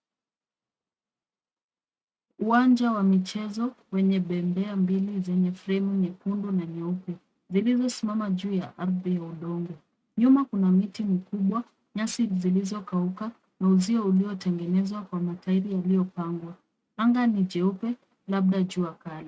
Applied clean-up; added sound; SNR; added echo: neural mask model RNNoise.